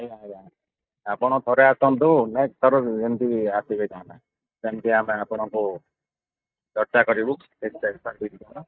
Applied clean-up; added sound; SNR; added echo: neural mask model DeepFilterNet 3.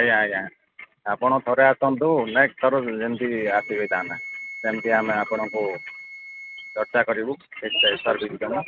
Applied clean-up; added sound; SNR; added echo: none; Wind instrument, woodwind instrument; 17 dB; none.